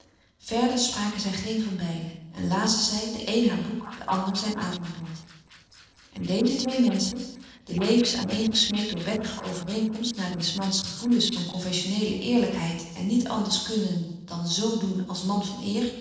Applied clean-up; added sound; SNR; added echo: neural separator model SepFormer DNS4.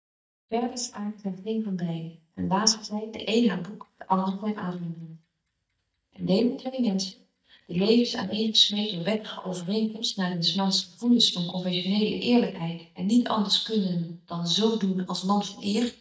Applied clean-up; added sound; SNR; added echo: neural mask model DeepFilterNet 3.